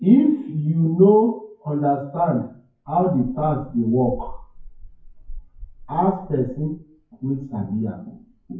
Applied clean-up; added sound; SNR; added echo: classical method WPE with log-MMSE.